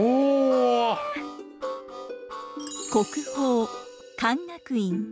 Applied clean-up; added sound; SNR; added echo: none; Harmonica; 16 dB; none.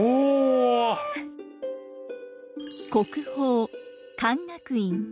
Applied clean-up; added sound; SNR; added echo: none; none; none; none.